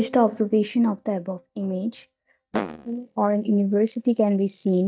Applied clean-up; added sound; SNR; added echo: neural mask model DeepFilterNet 3.